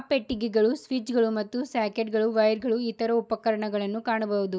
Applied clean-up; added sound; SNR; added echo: none; none; none; none.